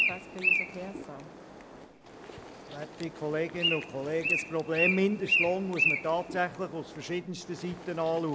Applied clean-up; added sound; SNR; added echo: none; Bird; 0 dB; none.